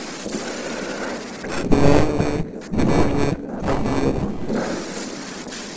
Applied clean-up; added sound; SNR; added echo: neural separator model SepFormer DNS4.